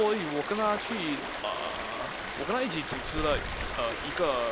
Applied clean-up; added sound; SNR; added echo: none; Stream; 4 dB; none.